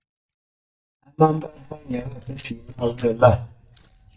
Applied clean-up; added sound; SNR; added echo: neural mask model DeepFilterNet 3.